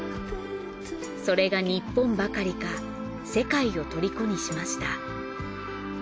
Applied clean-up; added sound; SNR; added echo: none; none; none; none.